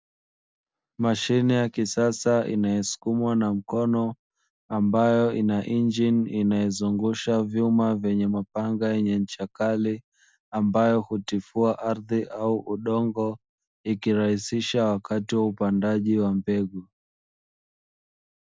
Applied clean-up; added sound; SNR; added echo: none; none; none; none.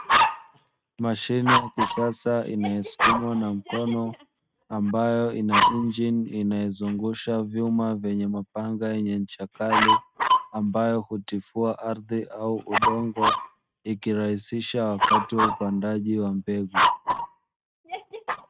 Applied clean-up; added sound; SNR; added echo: neural mask model RNNoise.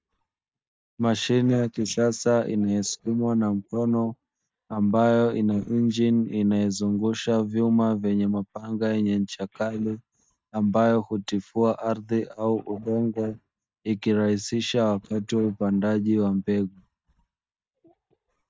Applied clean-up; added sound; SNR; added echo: neural mask model DeepFilterNet 3.